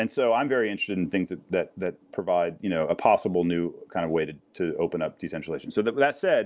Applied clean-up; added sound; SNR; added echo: none; none; none; none.